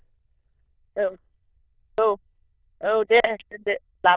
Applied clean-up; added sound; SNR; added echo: neural diffusion model UNIVERSE++.